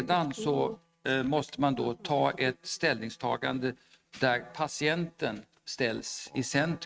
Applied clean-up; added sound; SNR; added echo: neural mask model RNNoise.